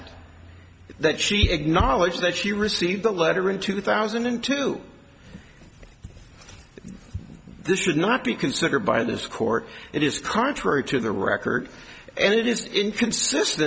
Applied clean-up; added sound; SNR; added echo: none; none; none; none.